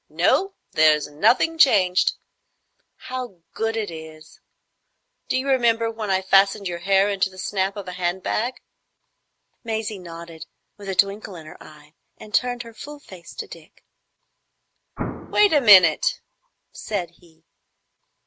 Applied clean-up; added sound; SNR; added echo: none; Explosion; 7 dB; none.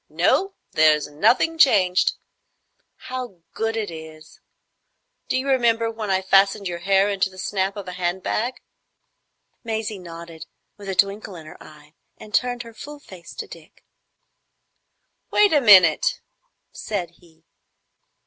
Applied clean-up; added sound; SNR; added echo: none; none; none; none.